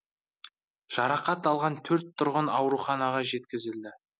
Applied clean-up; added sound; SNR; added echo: none; none; none; none.